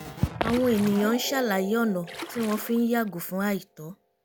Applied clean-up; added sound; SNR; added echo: none; Splash, splatter + Keyboard (musical); 13 dB; none.